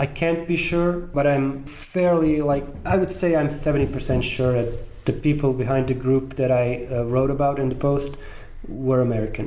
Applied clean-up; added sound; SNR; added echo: none; none; none; none.